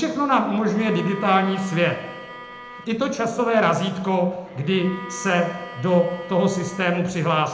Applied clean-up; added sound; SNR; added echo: none; Bowed string instrument; 17 dB; reverberation time 0.8 s.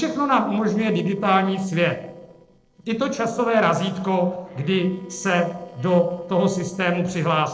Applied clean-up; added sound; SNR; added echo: neural separator model SepFormer DNS4.